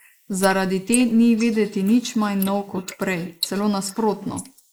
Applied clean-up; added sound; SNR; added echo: neural mask model Resemble Enhance denoiser.